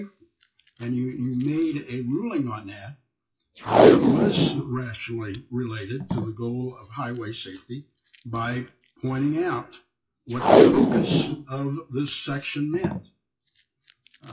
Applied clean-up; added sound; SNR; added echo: classical method WPE with log-MMSE.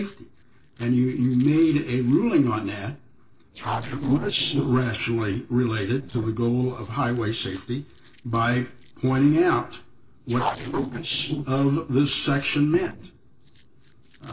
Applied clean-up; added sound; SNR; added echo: neural separator model SepFormer DNS4.